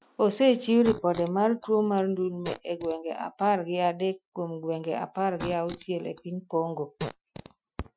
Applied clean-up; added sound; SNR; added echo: classical method Wiener filter.